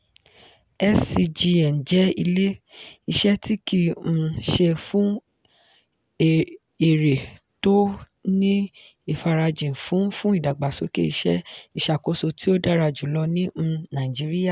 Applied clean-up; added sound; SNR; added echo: none; none; none; none.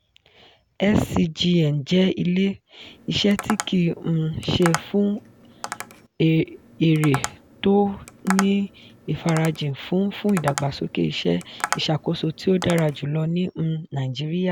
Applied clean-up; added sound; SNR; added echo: none; Tap; 12 dB; none.